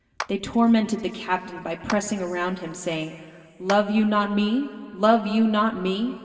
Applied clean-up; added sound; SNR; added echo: none; Clapping; 17 dB; reverberation time 2.3 s.